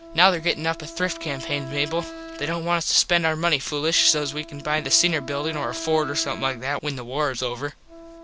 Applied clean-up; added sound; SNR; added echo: none; Wind instrument, woodwind instrument; 16 dB; none.